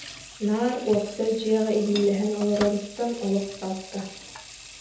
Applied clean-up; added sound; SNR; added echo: none; Sink (filling or washing) / Water tap, faucet; 15 dB; reverberation time 0.7 s.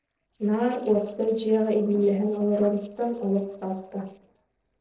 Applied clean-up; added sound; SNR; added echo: neural separator model SepFormer DNS4.